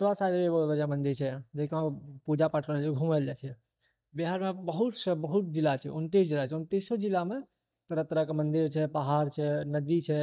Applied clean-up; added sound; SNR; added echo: neural mask model DeepFilterNet 3.